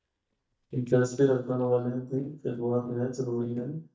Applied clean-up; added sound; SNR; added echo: neural mask model DeepFilterNet 3.